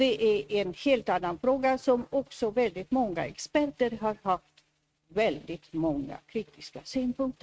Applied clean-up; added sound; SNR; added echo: neural mask model RNNoise.